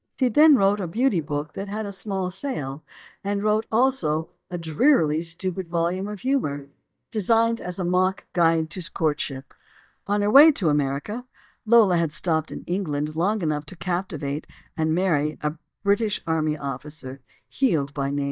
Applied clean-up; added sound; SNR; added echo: neural mask model DeepFilterNet 3.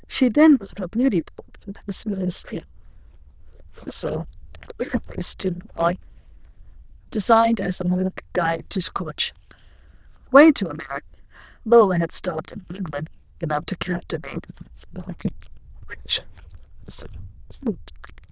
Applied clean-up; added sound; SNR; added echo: neural diffusion model UNIVERSE++.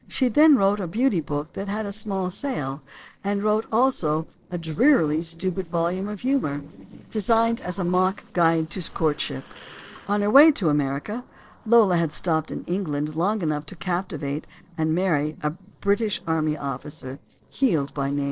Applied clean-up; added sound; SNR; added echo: neural separator model SepFormer DNS4.